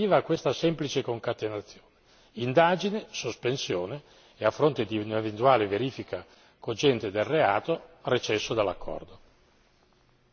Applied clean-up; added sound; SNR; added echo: none; none; none; none.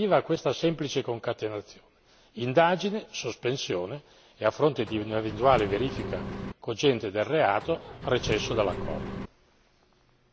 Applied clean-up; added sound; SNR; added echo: none; Engine; 8 dB; none.